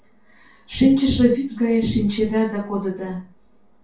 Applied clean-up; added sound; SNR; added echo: none; none; none; reverberation time 0.3 s.